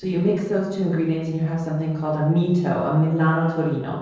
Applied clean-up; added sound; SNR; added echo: neural separator model SepFormer DNS4.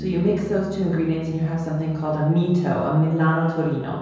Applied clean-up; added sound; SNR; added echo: none; Bass guitar; 17 dB; reverberation time 1.2 s.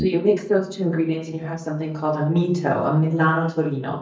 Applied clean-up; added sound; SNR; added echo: neural mask model DeepFilterNet 3.